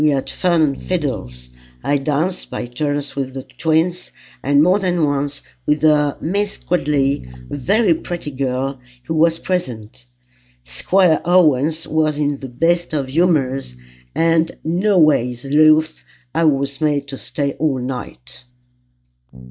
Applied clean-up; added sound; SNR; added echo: neural mask model DeepFilterNet 3.